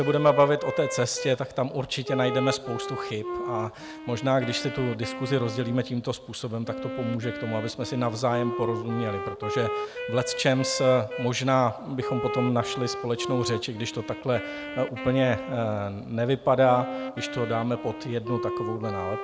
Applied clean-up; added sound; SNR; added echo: none; Wind instrument, woodwind instrument; 7 dB; none.